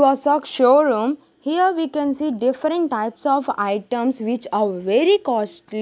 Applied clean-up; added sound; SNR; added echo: none; none; none; none.